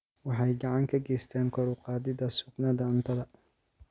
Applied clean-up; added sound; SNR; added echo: none; none; none; none.